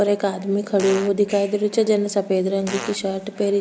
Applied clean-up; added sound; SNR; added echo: none; Fart; 13 dB; none.